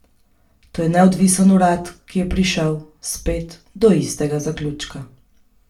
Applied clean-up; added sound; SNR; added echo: none; none; none; reverberation time 0.3 s.